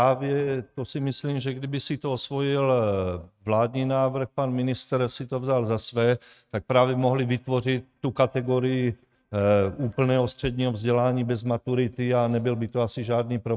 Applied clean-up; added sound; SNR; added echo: neural mask model RNNoise.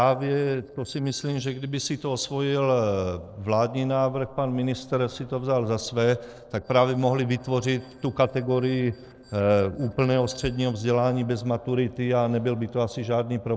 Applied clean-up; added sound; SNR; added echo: neural separator model SepFormer DNS4.